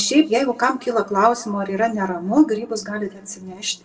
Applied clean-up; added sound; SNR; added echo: none; none; none; reverberation time 0.8 s.